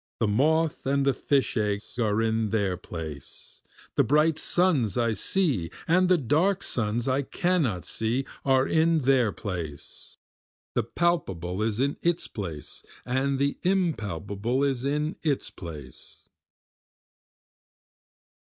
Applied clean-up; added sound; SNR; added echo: none; none; none; none.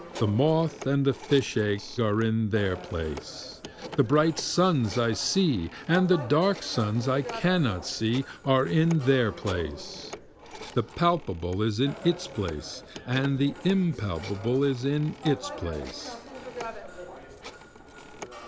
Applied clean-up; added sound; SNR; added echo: none; Telephone; 14 dB; none.